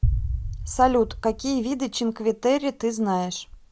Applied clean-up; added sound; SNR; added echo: none; Boom; 5 dB; none.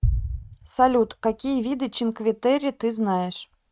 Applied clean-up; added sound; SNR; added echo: neural mask model RNNoise.